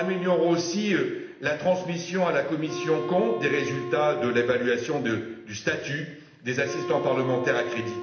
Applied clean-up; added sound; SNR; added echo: none; Wind instrument, woodwind instrument; 10 dB; reverberation time 0.8 s.